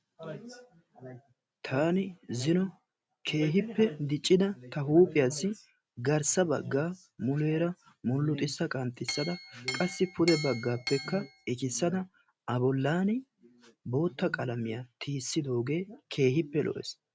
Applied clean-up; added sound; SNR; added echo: none; Chink, clink; 9 dB; none.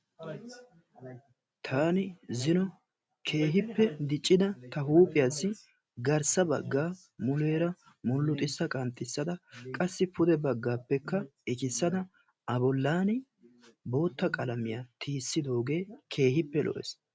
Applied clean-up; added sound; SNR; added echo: none; none; none; none.